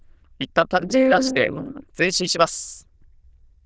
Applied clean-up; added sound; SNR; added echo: neural diffusion model UNIVERSE++.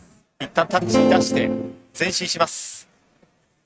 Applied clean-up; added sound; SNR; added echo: neural mask model RNNoise.